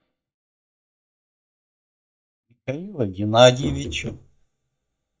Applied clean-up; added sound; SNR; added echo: neural mask model DeepFilterNet 3.